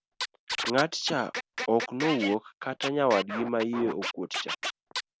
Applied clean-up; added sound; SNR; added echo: none; Scratching (performance technique); 6 dB; none.